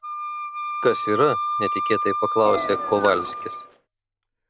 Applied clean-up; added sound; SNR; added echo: none; Wind instrument, woodwind instrument + Engine; 3 dB; none.